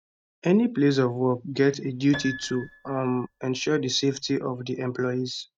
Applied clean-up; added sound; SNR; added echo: neural mask model RNNoise.